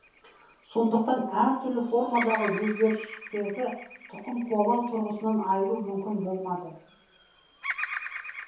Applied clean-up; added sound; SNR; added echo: none; Bird vocalization, bird call, bird song; 12 dB; reverberation time 0.6 s.